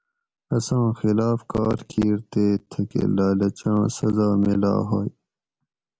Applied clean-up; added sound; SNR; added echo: none; none; none; none.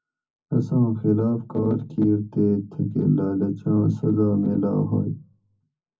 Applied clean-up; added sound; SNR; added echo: none; none; none; reverberation time 0.4 s.